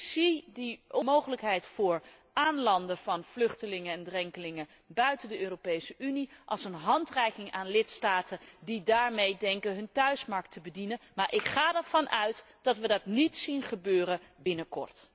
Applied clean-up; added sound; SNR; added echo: none; none; none; none.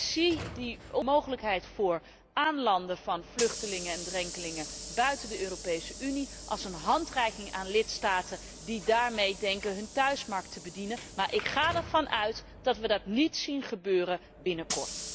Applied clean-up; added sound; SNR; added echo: none; Sliding door / Hiss; 12 dB; none.